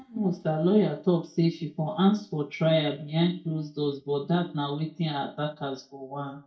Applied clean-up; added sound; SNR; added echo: neural mask model DeepFilterNet 3.